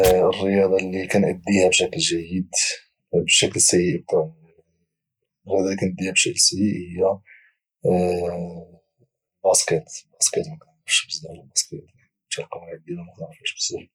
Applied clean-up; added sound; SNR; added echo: none; Tearing; 14 dB; none.